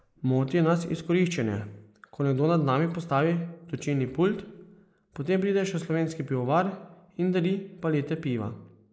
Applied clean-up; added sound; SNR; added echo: neural mask model Resemble Enhance denoiser.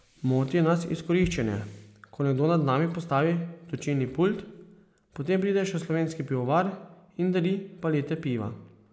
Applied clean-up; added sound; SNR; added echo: none; Bass drum; 18 dB; none.